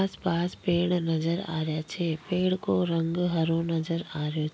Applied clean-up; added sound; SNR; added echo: none; none; none; none.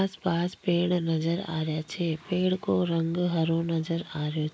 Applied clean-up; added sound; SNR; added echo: neural mask model Resemble Enhance denoiser.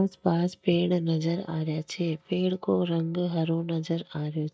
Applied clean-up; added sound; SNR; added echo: neural mask model DeepFilterNet 3.